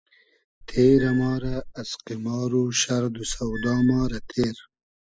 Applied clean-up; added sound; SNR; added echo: classical method spectral subtraction.